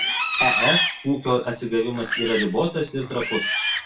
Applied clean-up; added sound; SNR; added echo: none; Livestock, farm animals, working animals; 1 dB; reverberation time 0.2 s.